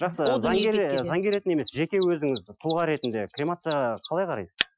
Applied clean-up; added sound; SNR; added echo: classical method Wiener filter.